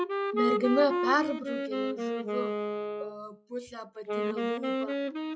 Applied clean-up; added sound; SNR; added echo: classical method log-MMSE.